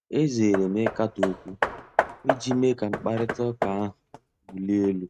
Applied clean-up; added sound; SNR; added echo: neural mask model RNNoise.